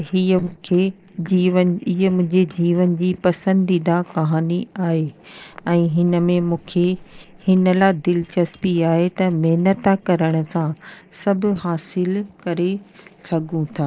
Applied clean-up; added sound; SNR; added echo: neural separator model SepFormer DNS4.